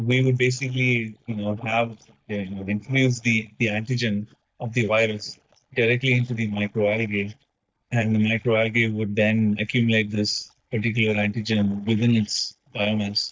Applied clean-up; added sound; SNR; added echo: neural mask model DeepFilterNet 3.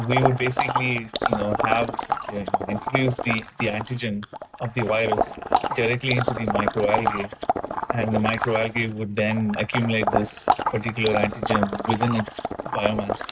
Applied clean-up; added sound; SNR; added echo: neural mask model RNNoise.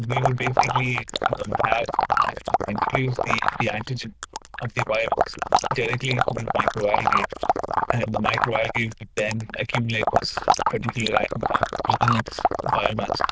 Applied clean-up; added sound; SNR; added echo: neural diffusion model UNIVERSE++.